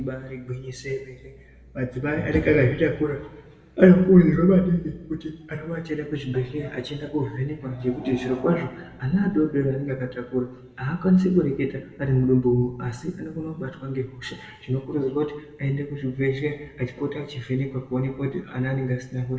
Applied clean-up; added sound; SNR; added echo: none; none; none; reverberation time 0.8 s.